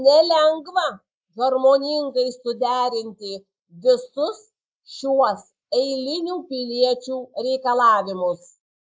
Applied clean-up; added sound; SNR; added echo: neural mask model Resemble Enhance denoiser.